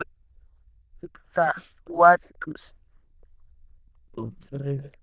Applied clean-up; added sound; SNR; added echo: neural diffusion model UNIVERSE++.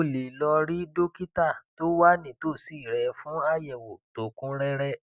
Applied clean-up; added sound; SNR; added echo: none; none; none; none.